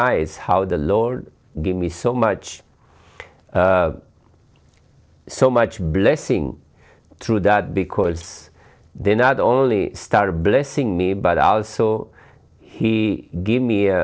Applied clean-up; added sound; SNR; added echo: neural separator model SepFormer DNS4.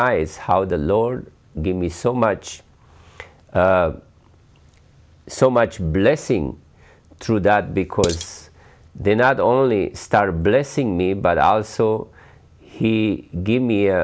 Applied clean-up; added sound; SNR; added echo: none; Dishes, pots, and pans; 10 dB; none.